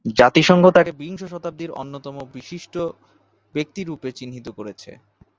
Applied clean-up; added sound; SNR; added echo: none; none; none; none.